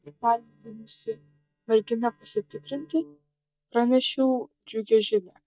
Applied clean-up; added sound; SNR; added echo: neural mask model DeepFilterNet 3.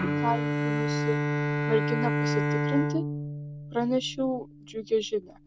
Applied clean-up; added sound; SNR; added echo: none; Bowed string instrument; -2 dB; none.